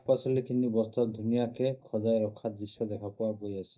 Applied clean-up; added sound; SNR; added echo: neural mask model DeepFilterNet 3.